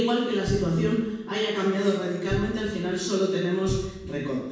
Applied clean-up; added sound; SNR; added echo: none; Cupboard open or close; 8 dB; reverberation time 1.2 s.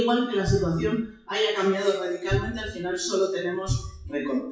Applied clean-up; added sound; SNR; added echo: classical method WPE with log-MMSE.